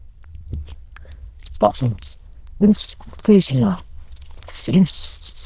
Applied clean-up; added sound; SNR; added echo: neural diffusion model UNIVERSE++.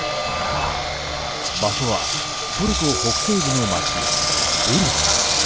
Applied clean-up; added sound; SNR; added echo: none; Engine; -4 dB; none.